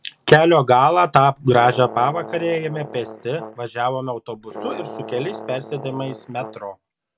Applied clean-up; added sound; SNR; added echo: none; Brass instrument; 15 dB; none.